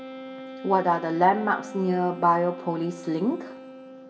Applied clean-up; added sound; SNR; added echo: none; Wind instrument, woodwind instrument; 14 dB; reverberation time 1.4 s.